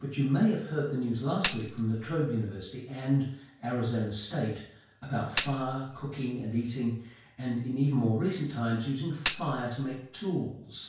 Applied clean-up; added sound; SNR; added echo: none; Tambourine; 8 dB; reverberation time 0.5 s.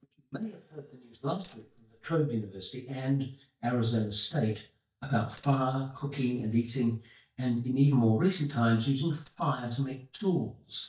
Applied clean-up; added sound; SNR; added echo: neural mask model DeepFilterNet 3.